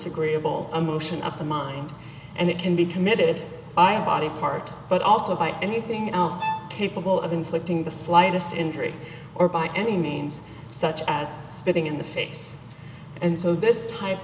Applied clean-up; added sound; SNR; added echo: none; Bowed string instrument; 10 dB; none.